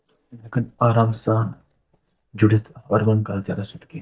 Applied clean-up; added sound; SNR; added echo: neural mask model DeepFilterNet 3.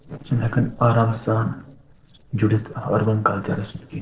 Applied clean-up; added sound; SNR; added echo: neural separator model SepFormer DNS4.